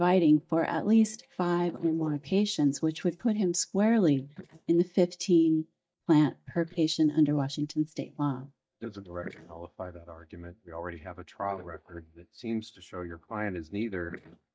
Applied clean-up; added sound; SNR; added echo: neural mask model DeepFilterNet 3.